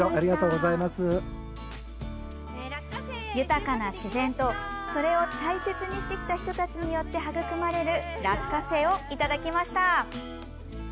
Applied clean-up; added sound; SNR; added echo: none; none; none; none.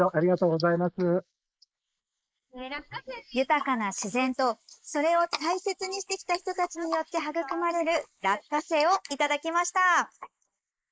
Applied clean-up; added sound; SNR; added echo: neural mask model Resemble Enhance denoiser.